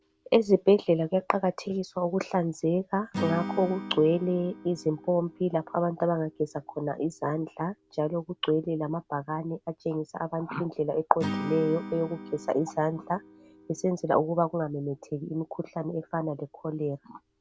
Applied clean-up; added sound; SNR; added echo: none; Acoustic guitar / Strum; 14 dB; none.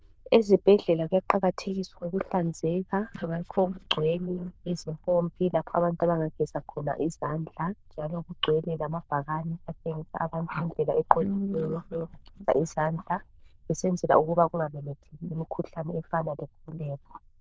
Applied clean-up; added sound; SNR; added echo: neural diffusion model UNIVERSE++.